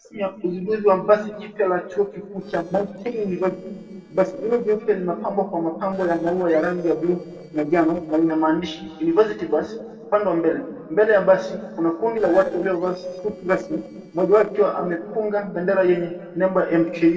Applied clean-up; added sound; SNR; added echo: neural separator model SepFormer DNS4.